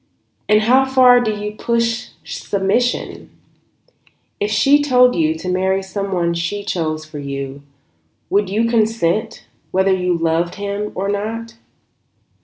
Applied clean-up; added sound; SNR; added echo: none; none; none; none.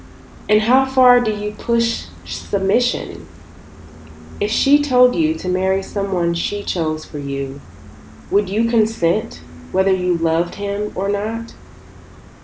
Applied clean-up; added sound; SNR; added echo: none; Gull, seagull; 18 dB; none.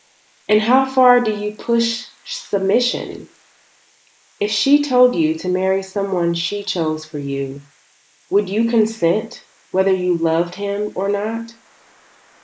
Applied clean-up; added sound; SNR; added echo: neural mask model Resemble Enhance denoiser.